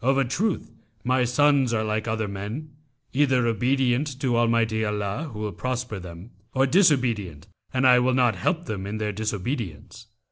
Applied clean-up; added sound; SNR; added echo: none; none; none; none.